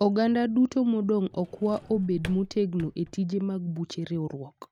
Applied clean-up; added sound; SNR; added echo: none; Drawer open or close; 19 dB; none.